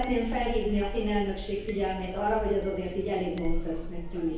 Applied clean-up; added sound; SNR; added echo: none; Chink, clink; 5 dB; reverberation time 2.2 s.